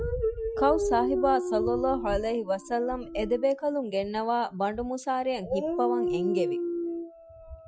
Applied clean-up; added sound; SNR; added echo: classical method Wiener filter.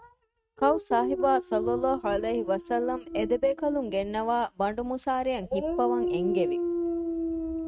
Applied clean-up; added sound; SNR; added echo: neural mask model RNNoise.